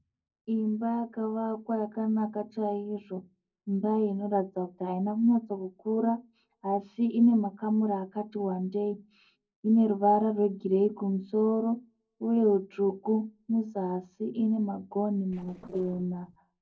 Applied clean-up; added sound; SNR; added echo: neural separator model SepFormer DNS4.